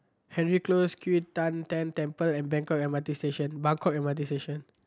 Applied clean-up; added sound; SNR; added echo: none; none; none; none.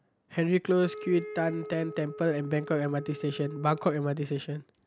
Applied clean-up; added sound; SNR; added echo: none; Wind instrument, woodwind instrument; 13 dB; none.